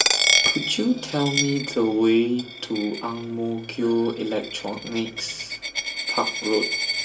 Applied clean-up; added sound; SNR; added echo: none; Coin (dropping); 2 dB; reverberation time 0.2 s.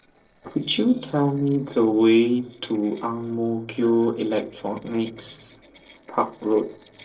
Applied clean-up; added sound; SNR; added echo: neural separator model SepFormer DNS4.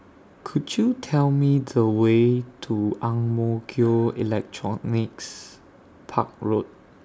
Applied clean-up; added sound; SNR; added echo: none; none; none; none.